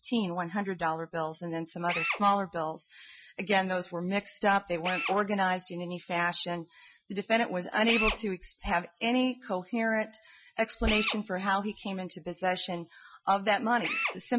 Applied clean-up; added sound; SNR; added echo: classical method Wiener filter.